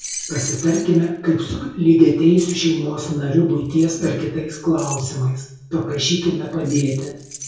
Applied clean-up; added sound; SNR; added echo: none; Keys jangling; 17 dB; reverberation time 0.6 s.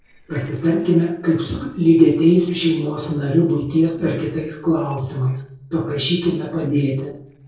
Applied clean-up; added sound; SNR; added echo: neural separator model SepFormer DNS4.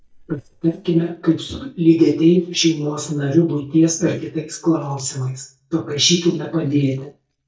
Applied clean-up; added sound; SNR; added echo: neural mask model DeepFilterNet 3.